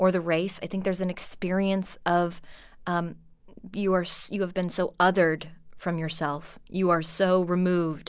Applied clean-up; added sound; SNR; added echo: none; none; none; none.